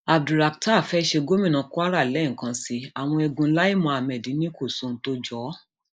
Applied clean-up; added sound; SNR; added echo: neural mask model Resemble Enhance denoiser.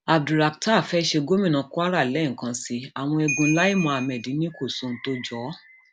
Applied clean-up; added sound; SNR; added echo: none; Ringtone / Bell; 7 dB; none.